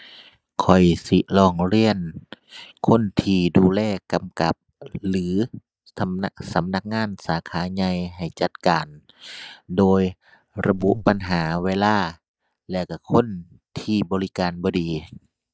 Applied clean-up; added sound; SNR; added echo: neural mask model DeepFilterNet 3.